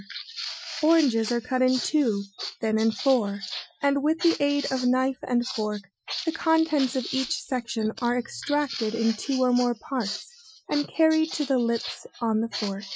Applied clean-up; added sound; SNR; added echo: classical method Wiener filter.